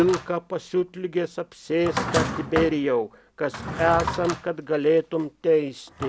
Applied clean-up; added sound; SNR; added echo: none; Drawer open or close; 8 dB; none.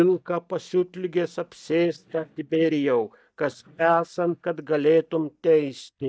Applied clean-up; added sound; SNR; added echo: neural mask model DeepFilterNet 3.